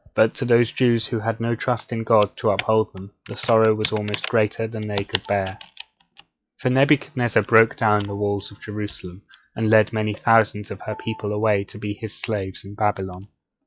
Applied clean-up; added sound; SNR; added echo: classical method log-MMSE.